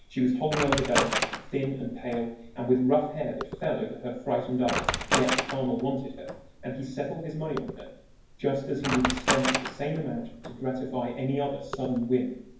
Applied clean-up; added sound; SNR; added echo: none; Wood; 4 dB; reverberation time 0.9 s.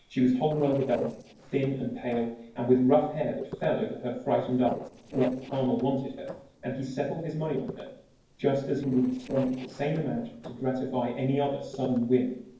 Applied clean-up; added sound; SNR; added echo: neural separator model SepFormer DNS4.